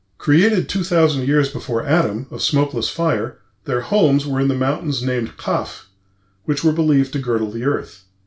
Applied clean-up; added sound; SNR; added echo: none; none; none; none.